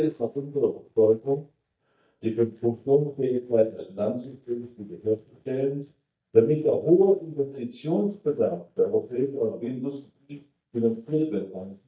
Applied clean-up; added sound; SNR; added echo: neural mask model DeepFilterNet 3.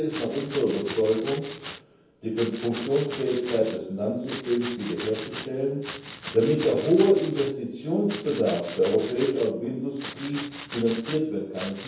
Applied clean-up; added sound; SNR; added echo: none; Domestic sounds, home sounds; 14 dB; reverberation time 0.9 s.